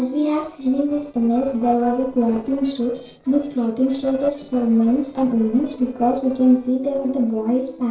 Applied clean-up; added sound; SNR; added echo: neural separator model SepFormer DNS4.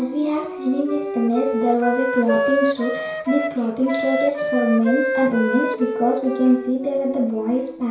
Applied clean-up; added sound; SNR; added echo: none; Wind instrument, woodwind instrument; 4 dB; reverberation time 0.6 s.